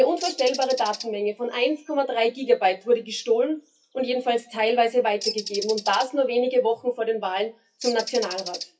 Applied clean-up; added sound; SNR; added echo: classical method WPE with log-MMSE.